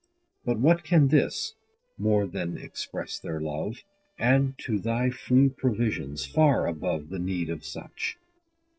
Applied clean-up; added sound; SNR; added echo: neural separator model SepFormer DNS4.